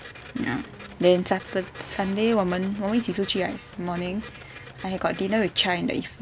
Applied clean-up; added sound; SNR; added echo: none; Printer; 17 dB; none.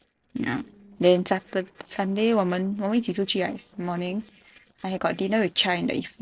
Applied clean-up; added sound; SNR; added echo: neural separator model SepFormer DNS4.